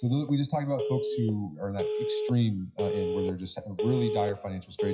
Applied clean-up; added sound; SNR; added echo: classical method WPE with log-MMSE.